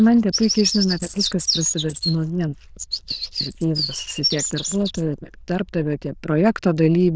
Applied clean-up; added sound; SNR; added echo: neural diffusion model UNIVERSE++.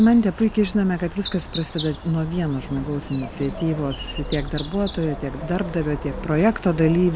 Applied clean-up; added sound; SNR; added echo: none; Bird vocalization, bird call, bird song; 4 dB; none.